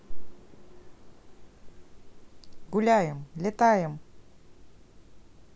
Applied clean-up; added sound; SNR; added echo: none; none; none; none.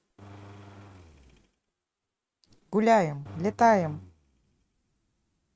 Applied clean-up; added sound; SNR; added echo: neural mask model RNNoise.